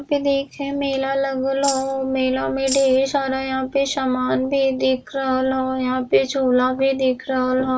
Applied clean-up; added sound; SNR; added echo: none; Tambourine; 11 dB; none.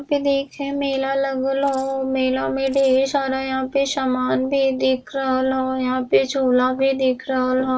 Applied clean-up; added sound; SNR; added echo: neural separator model SepFormer DNS4.